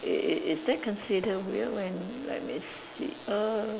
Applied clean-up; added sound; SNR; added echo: none; Gunshot, gunfire; 19 dB; none.